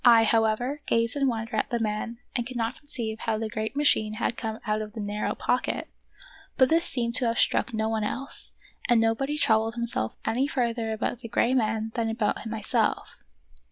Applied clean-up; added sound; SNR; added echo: none; none; none; none.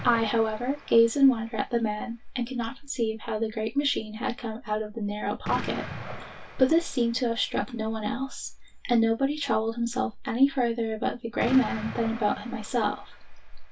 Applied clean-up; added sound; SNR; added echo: none; Explosion; 16 dB; reverberation time 0.1 s.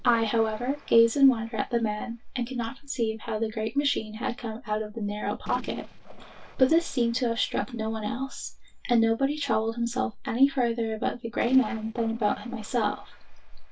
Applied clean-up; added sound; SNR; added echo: neural separator model SepFormer DNS4.